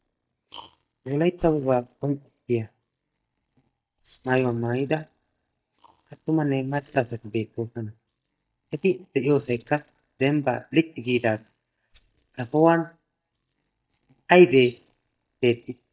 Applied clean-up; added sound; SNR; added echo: neural mask model DeepFilterNet 3.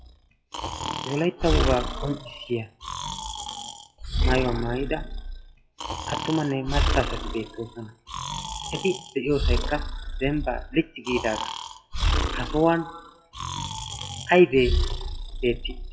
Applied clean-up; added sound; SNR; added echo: classical method WPE with log-MMSE.